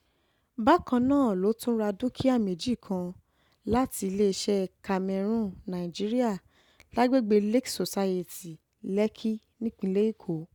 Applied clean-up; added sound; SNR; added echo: none; none; none; none.